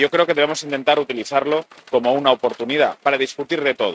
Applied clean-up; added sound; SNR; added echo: neural mask model RNNoise.